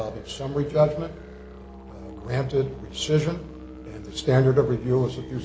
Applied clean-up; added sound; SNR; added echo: none; Musical instrument; 15 dB; none.